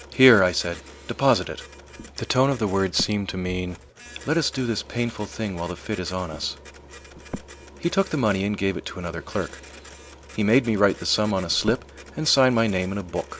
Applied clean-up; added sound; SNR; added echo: none; Breathing + Printer; 19 dB; none.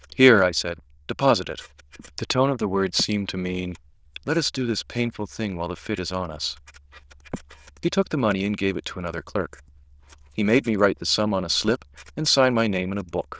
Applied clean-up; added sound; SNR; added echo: neural diffusion model UNIVERSE++.